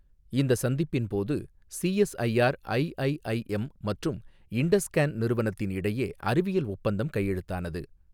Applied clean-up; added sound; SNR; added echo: none; none; none; none.